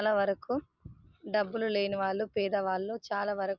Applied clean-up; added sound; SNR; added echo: none; none; none; none.